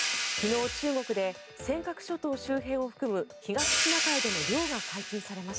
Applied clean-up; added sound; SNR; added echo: none; Hi-hat; 1 dB; none.